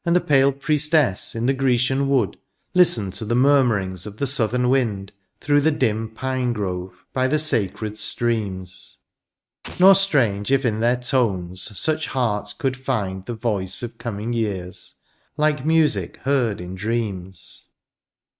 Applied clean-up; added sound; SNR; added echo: neural mask model RNNoise.